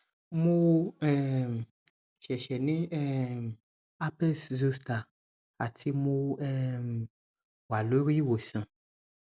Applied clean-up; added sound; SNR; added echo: none; none; none; none.